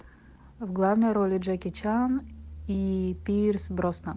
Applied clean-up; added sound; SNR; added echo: none; none; none; none.